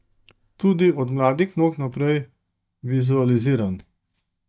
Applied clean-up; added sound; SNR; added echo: neural mask model DeepFilterNet 3.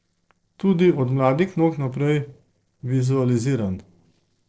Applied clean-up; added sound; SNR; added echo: neural separator model SepFormer DNS4.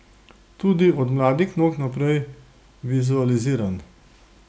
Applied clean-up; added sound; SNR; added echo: none; none; none; none.